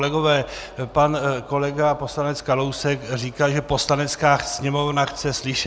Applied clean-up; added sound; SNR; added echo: none; none; none; none.